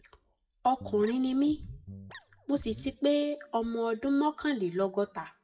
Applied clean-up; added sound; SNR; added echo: classical method WPE with log-MMSE.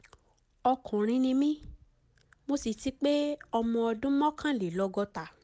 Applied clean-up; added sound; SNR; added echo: none; none; none; none.